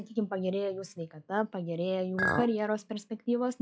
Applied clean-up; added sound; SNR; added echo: classical method log-MMSE.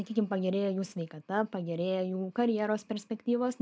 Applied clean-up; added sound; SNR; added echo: none; none; none; none.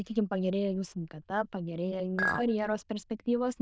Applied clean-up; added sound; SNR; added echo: neural diffusion model UNIVERSE++.